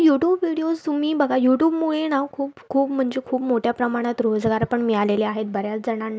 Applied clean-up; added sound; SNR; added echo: none; none; none; none.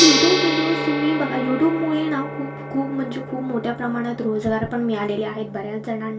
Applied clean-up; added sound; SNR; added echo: none; Gong; 4 dB; reverberation time 0.2 s.